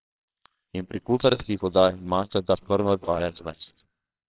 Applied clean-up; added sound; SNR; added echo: neural separator model SepFormer WHAMR!.